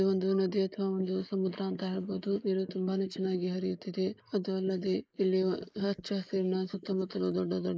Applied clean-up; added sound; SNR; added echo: neural mask model Resemble Enhance denoiser.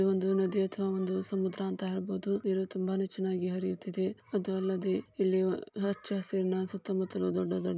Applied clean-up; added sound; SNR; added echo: none; none; none; none.